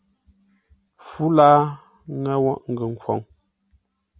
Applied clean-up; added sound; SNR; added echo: none; none; none; none.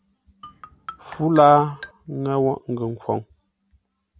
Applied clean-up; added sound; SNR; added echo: none; Marimba, xylophone; 18 dB; none.